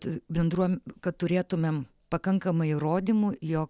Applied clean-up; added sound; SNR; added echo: none; none; none; none.